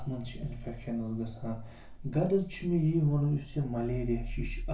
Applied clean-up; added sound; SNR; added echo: none; none; none; reverberation time 0.3 s.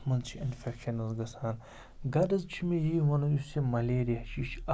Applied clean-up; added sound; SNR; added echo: none; none; none; none.